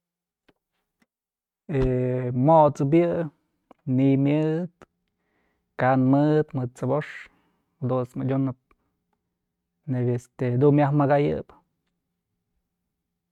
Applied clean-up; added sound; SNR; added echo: neural mask model RNNoise.